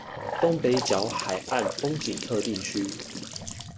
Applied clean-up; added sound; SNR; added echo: none; Trickle, dribble / Bathtub (filling or washing) / Sink (filling or washing) / Gurgling; 5 dB; none.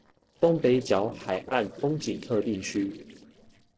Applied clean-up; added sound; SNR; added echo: neural separator model SepFormer DNS4.